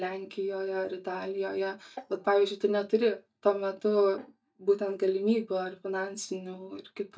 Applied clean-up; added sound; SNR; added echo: neural mask model DeepFilterNet 3.